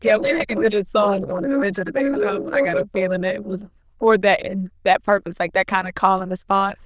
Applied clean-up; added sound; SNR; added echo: neural diffusion model UNIVERSE++.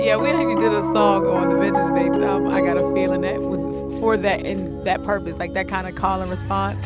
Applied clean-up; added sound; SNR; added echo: none; Piano; -2 dB; none.